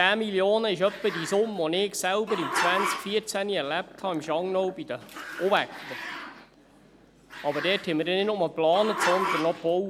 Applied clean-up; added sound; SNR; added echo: none; Growling; 8 dB; none.